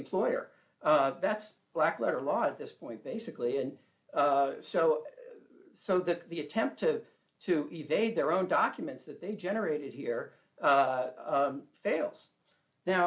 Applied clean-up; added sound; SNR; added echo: none; none; none; none.